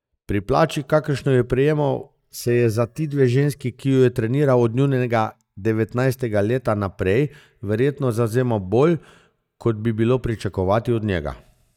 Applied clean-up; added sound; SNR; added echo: neural mask model DeepFilterNet 3.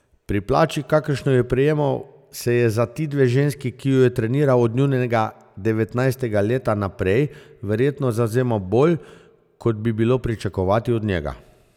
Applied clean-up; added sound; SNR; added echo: none; none; none; none.